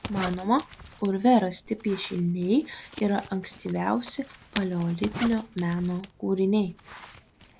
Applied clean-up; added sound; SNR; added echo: none; Zipper (clothing); 14 dB; none.